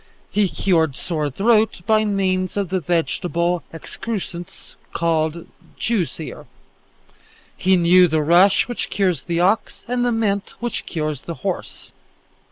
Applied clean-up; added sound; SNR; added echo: none; none; none; none.